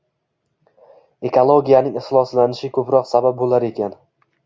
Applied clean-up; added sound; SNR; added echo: none; none; none; none.